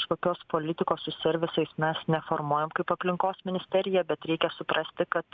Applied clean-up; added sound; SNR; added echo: none; none; none; none.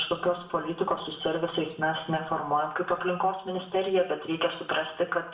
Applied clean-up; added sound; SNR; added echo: none; none; none; reverberation time 0.6 s.